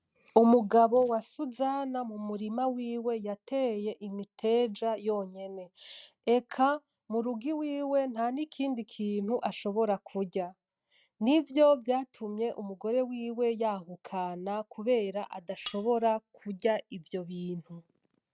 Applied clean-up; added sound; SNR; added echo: neural mask model RNNoise.